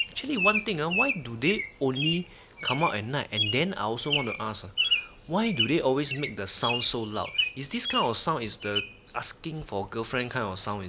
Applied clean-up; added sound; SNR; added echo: none; Bird vocalization, bird call, bird song; 3 dB; none.